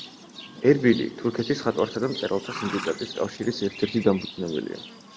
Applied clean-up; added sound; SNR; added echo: none; Livestock, farm animals, working animals; 14 dB; none.